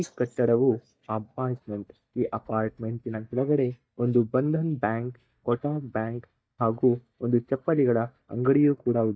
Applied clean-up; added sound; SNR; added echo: neural mask model DeepFilterNet 3.